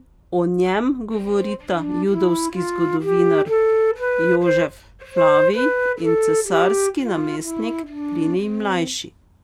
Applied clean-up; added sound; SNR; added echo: none; Wind instrument, woodwind instrument; -1 dB; none.